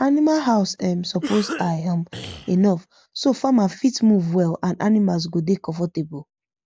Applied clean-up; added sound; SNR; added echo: none; Cough; 13 dB; none.